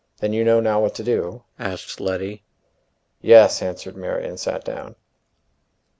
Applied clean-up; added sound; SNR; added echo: none; none; none; none.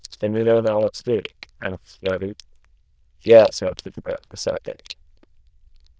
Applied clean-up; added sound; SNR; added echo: neural diffusion model UNIVERSE++.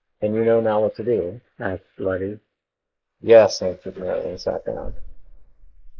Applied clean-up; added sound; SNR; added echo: neural mask model Resemble Enhance denoiser.